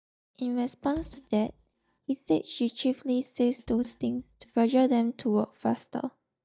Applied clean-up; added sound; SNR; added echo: neural mask model DeepFilterNet 3.